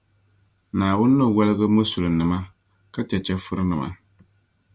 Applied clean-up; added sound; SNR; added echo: none; none; none; none.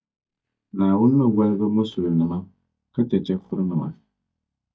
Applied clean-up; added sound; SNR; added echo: neural mask model DeepFilterNet 3.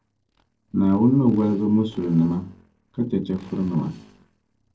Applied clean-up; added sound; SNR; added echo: neural separator model SepFormer DNS4.